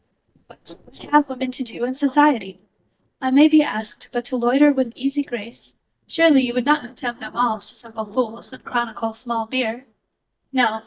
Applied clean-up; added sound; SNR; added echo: neural mask model DeepFilterNet 3.